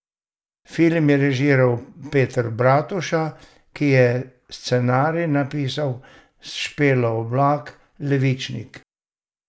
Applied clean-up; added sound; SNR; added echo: none; none; none; none.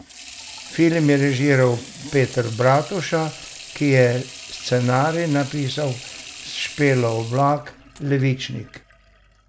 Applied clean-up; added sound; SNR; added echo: none; Sink (filling or washing) / Water tap, faucet; 17 dB; none.